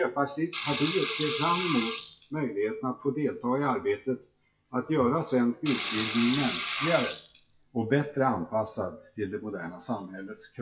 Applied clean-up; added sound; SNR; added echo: classical method WPE with log-MMSE.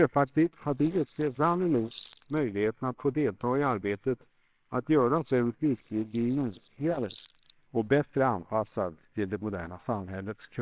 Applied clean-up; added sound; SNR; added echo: neural separator model SepFormer WHAMR!.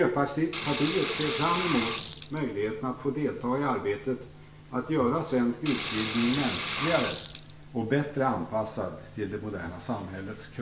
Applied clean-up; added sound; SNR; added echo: none; Sink (filling or washing) / Water; 5 dB; reverberation time 0.7 s.